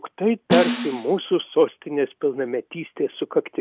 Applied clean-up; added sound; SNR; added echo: none; Snare drum; 3 dB; none.